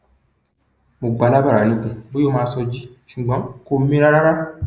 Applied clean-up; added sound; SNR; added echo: neural mask model Resemble Enhance denoiser.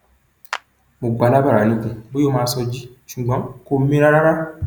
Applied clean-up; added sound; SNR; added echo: none; Clapping; 18 dB; none.